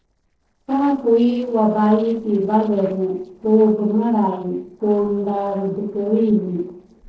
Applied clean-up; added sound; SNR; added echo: neural separator model SepFormer DNS4.